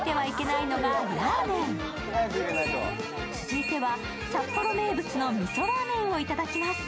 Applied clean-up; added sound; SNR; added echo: none; none; none; none.